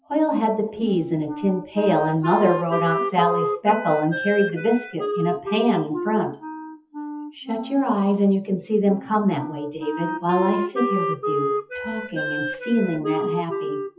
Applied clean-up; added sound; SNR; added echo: classical method WPE with log-MMSE.